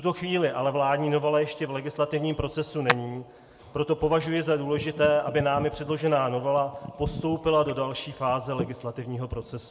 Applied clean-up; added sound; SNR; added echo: none; Hands; 13 dB; reverberation time 1.0 s.